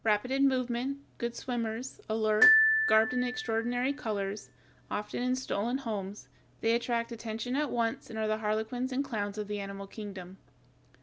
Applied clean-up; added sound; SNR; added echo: none; Glockenspiel; -1 dB; none.